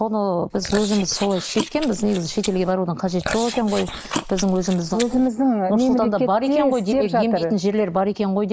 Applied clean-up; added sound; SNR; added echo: neural mask model Resemble Enhance denoiser.